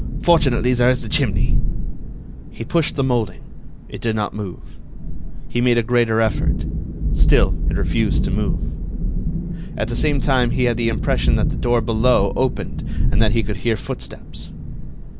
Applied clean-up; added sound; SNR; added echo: none; Thunderstorm; -2 dB; none.